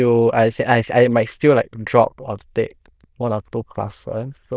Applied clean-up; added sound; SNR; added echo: neural diffusion model UNIVERSE++.